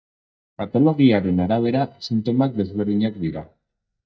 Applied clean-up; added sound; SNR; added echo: neural mask model DeepFilterNet 3.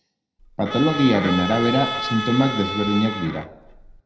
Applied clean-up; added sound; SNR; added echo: none; Bowed string instrument; 7 dB; reverberation time 0.8 s.